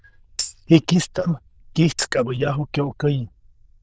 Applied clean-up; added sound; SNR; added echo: neural diffusion model UNIVERSE++.